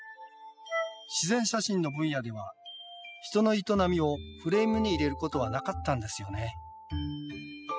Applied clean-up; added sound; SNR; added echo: classical method spectral subtraction.